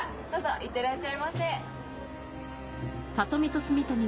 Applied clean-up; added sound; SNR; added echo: none; none; none; none.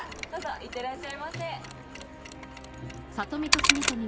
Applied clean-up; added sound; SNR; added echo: none; Mechanisms; -3 dB; none.